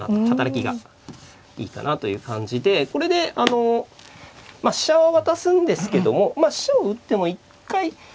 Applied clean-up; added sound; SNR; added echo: none; none; none; none.